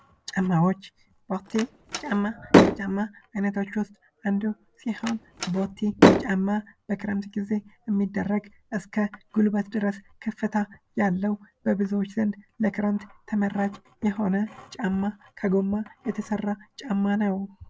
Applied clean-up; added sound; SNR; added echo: none; Slam; -3 dB; none.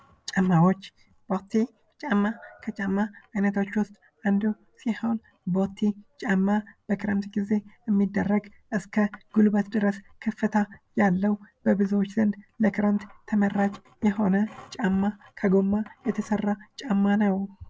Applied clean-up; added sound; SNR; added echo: none; none; none; none.